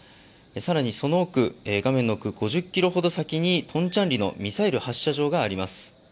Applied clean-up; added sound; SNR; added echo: none; none; none; none.